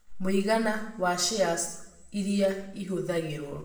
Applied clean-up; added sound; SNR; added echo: none; none; none; reverberation time 0.7 s.